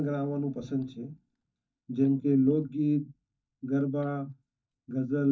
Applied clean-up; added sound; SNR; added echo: neural mask model DeepFilterNet 3.